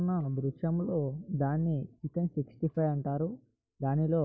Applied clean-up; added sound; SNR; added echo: neural mask model DeepFilterNet 3.